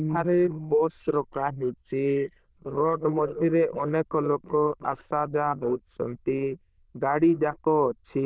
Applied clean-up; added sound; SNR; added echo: neural diffusion model UNIVERSE++.